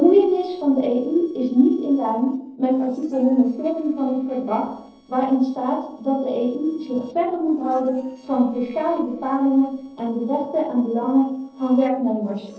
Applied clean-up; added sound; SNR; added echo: neural separator model SepFormer DNS4.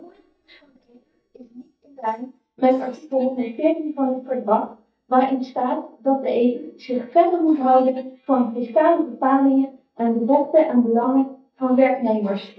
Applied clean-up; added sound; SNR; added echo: neural mask model DeepFilterNet 3.